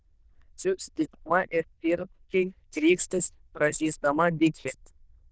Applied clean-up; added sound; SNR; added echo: neural diffusion model UNIVERSE++.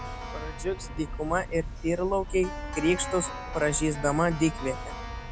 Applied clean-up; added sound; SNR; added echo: none; Keyboard (musical); 7 dB; none.